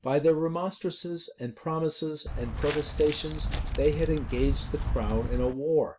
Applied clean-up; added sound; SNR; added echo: none; Walk, footsteps; 2 dB; none.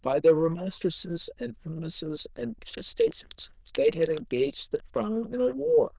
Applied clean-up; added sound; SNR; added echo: neural diffusion model UNIVERSE++.